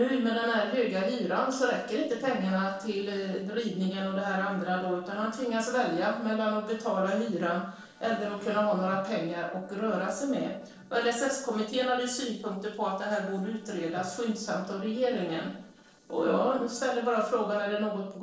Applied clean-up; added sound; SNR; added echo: neural separator model SepFormer DNS4.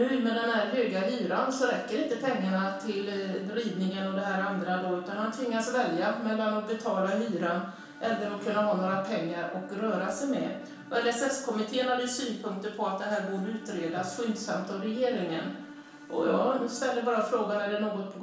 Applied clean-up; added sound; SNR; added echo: none; Bowed string instrument; 19 dB; reverberation time 0.6 s.